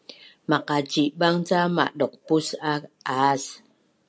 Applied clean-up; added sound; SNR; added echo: none; none; none; none.